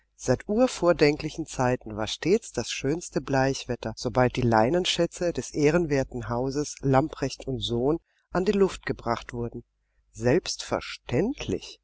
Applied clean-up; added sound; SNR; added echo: none; none; none; none.